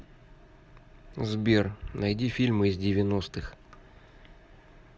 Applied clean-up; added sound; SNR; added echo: none; none; none; none.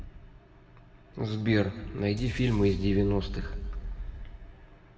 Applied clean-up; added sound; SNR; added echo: none; Boom; 6 dB; reverberation time 1.2 s.